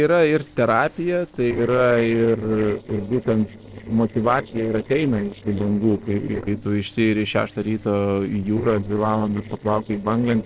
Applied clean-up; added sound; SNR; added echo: neural separator model SepFormer DNS4.